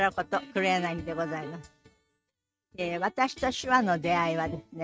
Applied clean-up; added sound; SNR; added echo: neural mask model RNNoise.